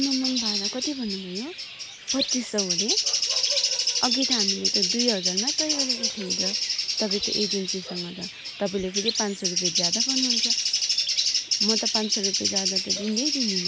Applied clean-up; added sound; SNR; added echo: none; Bird; -5 dB; none.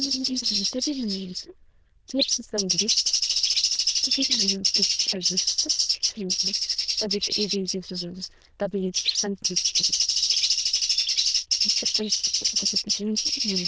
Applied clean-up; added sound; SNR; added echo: neural diffusion model UNIVERSE++.